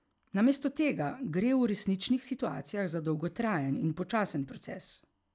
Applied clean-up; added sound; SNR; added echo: none; none; none; none.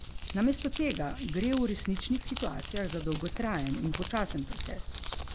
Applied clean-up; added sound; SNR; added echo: none; Crumpling, crinkling; 3 dB; none.